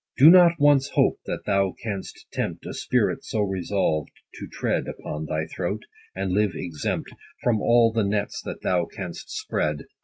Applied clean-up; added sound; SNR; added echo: none; none; none; none.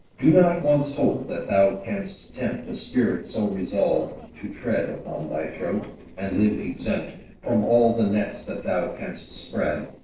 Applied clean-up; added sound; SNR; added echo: neural separator model SepFormer DNS4.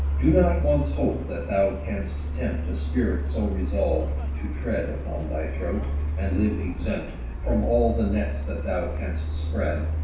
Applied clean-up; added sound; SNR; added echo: none; Truck; 0 dB; reverberation time 0.7 s.